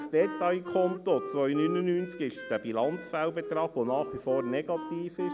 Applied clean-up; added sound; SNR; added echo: none; Wind instrument, woodwind instrument; 10 dB; none.